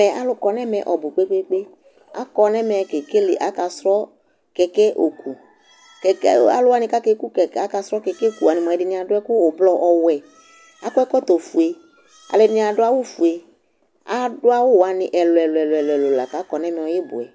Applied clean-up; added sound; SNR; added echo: none; none; none; none.